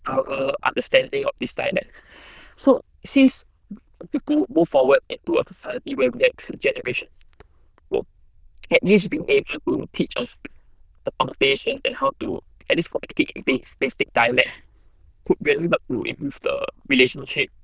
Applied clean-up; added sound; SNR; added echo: neural diffusion model UNIVERSE++.